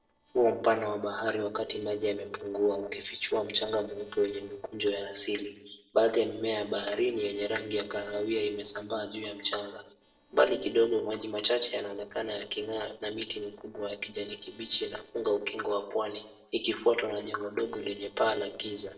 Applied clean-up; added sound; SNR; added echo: neural separator model SepFormer DNS4.